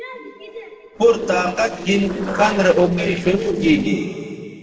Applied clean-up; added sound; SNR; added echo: neural separator model SepFormer DNS4.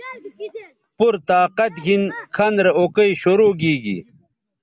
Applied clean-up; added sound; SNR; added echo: none; none; none; none.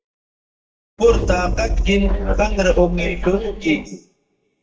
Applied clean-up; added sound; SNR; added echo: neural mask model DeepFilterNet 3.